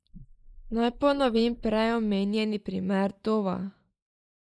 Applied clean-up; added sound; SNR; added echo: neural mask model Resemble Enhance denoiser.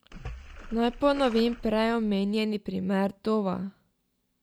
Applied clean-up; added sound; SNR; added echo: none; Splash, splatter; 15 dB; none.